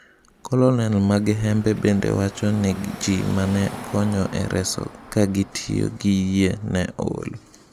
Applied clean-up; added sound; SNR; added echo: none; Car passing by / Traffic noise, roadway noise; 18 dB; none.